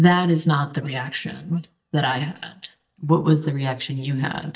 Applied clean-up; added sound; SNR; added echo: neural mask model DeepFilterNet 3.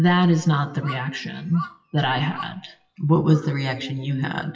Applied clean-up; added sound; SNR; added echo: classical method WPE with log-MMSE.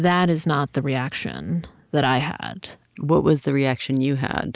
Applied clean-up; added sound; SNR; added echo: none; none; none; none.